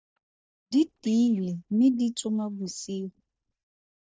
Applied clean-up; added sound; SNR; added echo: neural mask model DeepFilterNet 3.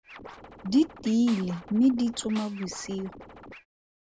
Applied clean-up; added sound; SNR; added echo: none; Snare drum + Scratching (performance technique); 17 dB; none.